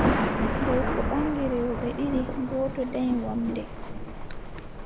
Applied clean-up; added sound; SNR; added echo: none; Thunder; -1 dB; none.